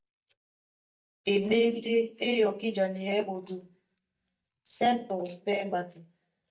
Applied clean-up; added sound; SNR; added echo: neural mask model DeepFilterNet 3.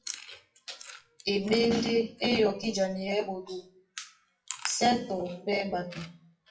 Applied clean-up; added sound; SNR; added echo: classical method WPE with log-MMSE.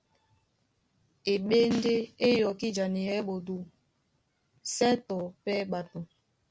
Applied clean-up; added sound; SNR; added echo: none; none; none; none.